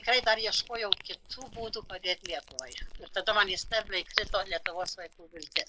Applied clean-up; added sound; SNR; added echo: neural mask model Resemble Enhance denoiser.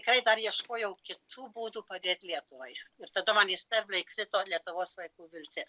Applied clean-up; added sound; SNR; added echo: none; none; none; none.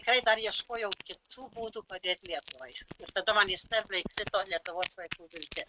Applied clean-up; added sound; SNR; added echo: neural mask model RNNoise.